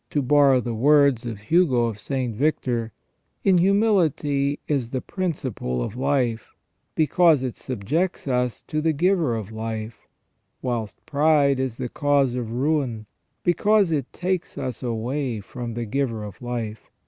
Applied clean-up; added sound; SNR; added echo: none; none; none; none.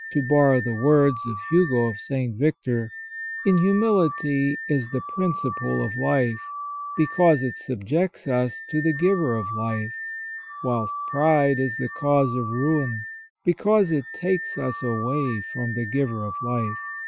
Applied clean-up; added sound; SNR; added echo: classical method Wiener filter.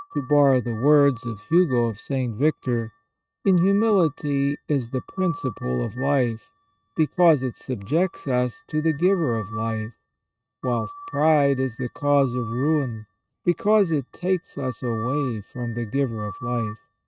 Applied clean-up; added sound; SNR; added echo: neural mask model RNNoise.